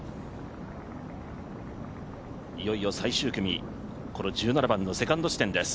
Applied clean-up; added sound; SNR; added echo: none; none; none; none.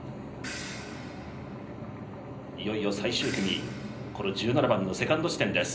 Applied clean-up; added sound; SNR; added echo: none; Crash cymbal; 15 dB; reverberation time 0.5 s.